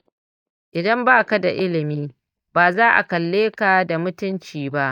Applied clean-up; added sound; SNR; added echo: neural mask model DeepFilterNet 3.